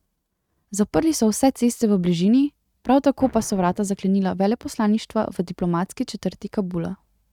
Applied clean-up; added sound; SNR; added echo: neural mask model RNNoise.